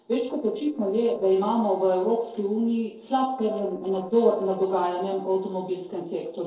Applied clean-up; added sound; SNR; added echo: neural separator model SepFormer DNS4.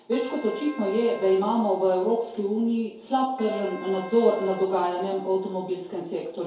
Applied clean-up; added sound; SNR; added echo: none; Keyboard (musical); 19 dB; reverberation time 2.4 s.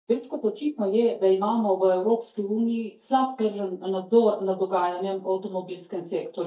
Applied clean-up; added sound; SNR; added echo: neural mask model DeepFilterNet 3.